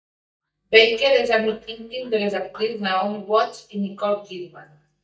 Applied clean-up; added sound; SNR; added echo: neural mask model DeepFilterNet 3.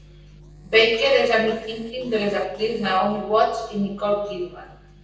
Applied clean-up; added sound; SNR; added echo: neural separator model SepFormer DNS4.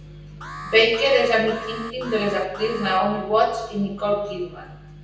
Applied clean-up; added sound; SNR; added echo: none; Alarm; 14 dB; reverberation time 0.9 s.